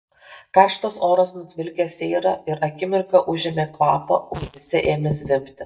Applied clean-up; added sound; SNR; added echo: neural mask model DeepFilterNet 3.